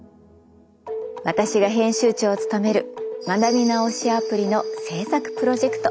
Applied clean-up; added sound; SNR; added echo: none; none; none; none.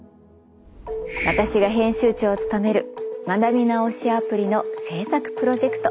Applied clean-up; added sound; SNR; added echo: none; Hiss; 11 dB; none.